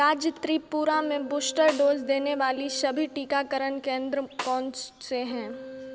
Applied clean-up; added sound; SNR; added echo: none; Keyboard (musical) + Snare drum; 14 dB; none.